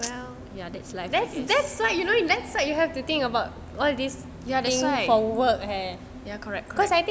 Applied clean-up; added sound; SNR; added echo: none; none; none; none.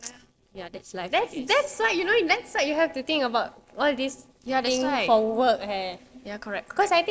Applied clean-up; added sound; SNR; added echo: neural separator model SepFormer DNS4.